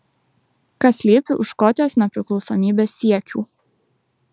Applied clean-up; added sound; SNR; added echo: none; none; none; none.